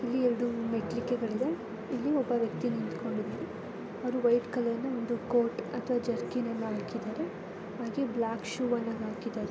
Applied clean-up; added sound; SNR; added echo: none; none; none; none.